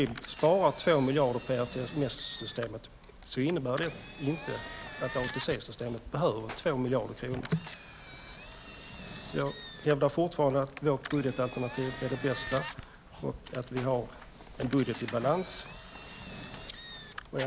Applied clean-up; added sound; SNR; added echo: none; Engine; 5 dB; none.